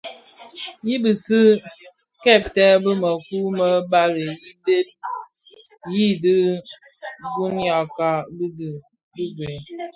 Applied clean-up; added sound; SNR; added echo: classical method spectral subtraction.